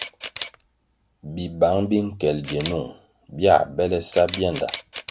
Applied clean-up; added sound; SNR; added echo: none; Camera; 15 dB; none.